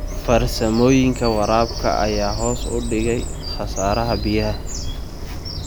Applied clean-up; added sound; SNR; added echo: none; Bird vocalization, bird call, bird song; 5 dB; none.